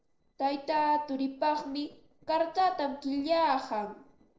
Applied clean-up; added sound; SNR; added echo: neural separator model SepFormer DNS4.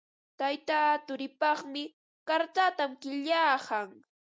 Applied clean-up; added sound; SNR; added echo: none; none; none; none.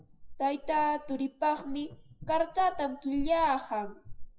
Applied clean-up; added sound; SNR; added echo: classical method WPE with log-MMSE.